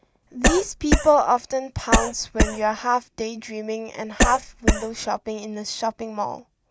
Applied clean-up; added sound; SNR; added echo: none; Cough; -2 dB; none.